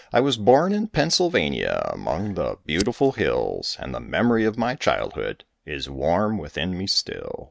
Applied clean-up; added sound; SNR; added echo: neural mask model RNNoise.